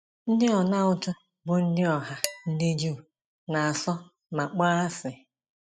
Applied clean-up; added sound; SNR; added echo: classical method spectral subtraction.